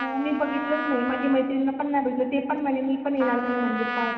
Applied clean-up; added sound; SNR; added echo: none; Trumpet; 8 dB; reverberation time 2.7 s.